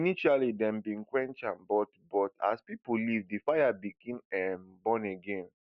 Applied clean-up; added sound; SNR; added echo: none; none; none; none.